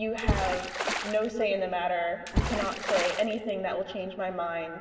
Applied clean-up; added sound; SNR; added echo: none; Water / Splash, splatter; 3 dB; reverberation time 2.4 s.